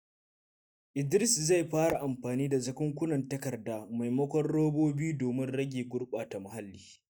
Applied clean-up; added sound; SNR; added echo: neural mask model DeepFilterNet 3.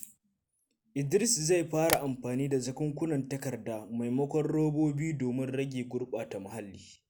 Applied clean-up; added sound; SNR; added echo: none; Tap; 7 dB; none.